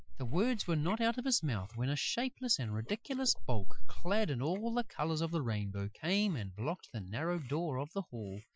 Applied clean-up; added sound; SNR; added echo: classical method Wiener filter.